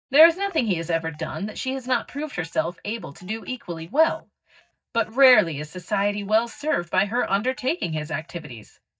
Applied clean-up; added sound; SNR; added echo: neural mask model DeepFilterNet 3.